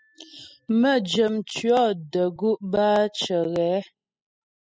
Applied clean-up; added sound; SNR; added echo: classical method spectral subtraction.